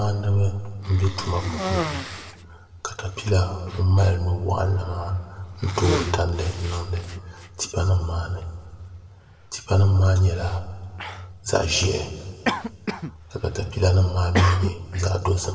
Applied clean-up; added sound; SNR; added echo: none; Cough; 11 dB; reverberation time 1.8 s.